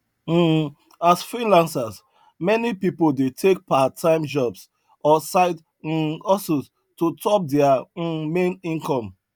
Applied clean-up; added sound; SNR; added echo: none; none; none; none.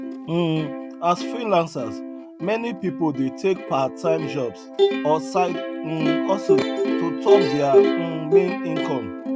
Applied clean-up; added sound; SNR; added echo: none; Plucked string instrument; -1 dB; none.